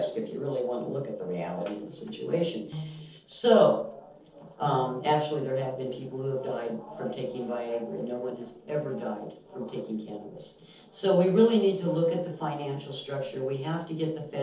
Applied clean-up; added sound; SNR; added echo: neural separator model SepFormer DNS4.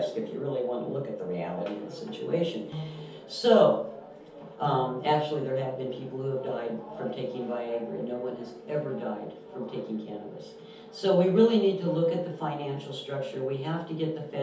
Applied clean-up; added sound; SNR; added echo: none; Piano; 12 dB; reverberation time 0.6 s.